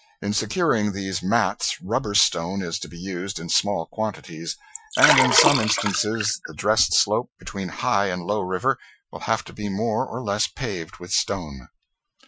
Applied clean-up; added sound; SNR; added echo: classical method Wiener filter.